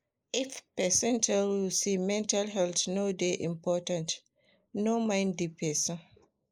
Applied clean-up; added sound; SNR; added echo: neural mask model Resemble Enhance denoiser.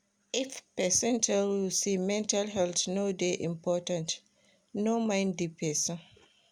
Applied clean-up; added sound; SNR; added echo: none; none; none; none.